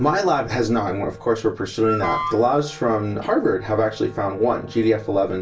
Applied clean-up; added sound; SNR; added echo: none; Wind instrument, woodwind instrument; 13 dB; reverberation time 0.2 s.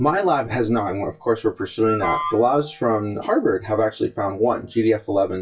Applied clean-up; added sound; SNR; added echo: classical method WPE with log-MMSE.